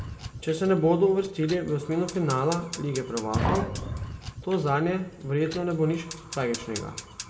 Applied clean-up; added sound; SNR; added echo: none; Fire; 9 dB; reverberation time 0.2 s.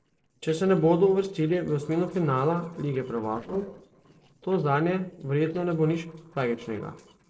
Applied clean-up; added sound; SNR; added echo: neural separator model SepFormer DNS4.